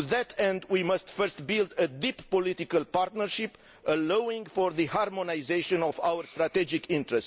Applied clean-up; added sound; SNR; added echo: none; none; none; none.